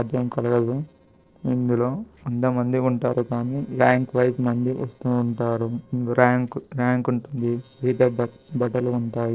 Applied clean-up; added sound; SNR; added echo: neural separator model SepFormer DNS4.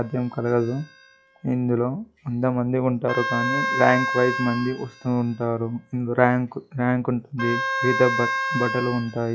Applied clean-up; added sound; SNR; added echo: classical method log-MMSE.